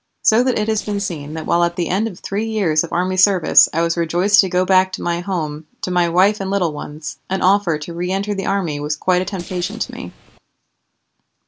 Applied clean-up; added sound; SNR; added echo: neural separator model SepFormer DNS4.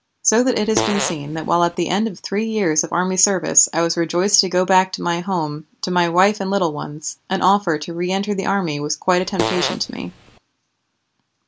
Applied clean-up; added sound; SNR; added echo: none; Fart; 6 dB; none.